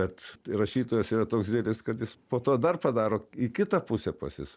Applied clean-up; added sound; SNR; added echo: none; none; none; none.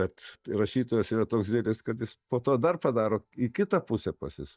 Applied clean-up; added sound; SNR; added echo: neural mask model DeepFilterNet 3.